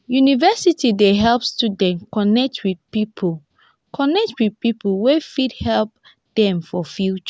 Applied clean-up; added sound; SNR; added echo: none; none; none; none.